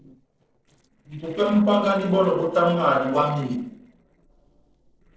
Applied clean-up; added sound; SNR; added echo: neural separator model SepFormer DNS4.